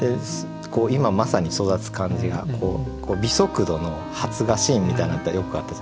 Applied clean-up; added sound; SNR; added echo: none; Wind instrument, woodwind instrument; 16 dB; none.